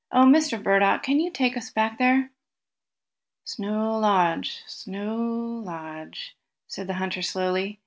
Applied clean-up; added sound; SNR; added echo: none; none; none; none.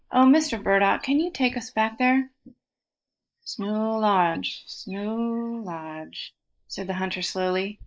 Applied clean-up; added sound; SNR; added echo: neural mask model Resemble Enhance denoiser.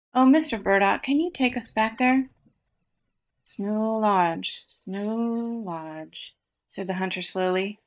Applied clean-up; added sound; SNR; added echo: neural mask model DeepFilterNet 3.